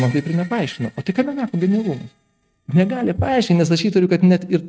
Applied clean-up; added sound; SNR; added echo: neural mask model RNNoise.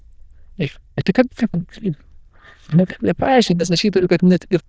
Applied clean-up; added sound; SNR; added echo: neural diffusion model UNIVERSE++.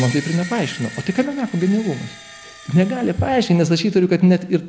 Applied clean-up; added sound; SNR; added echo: none; Screech; 18 dB; none.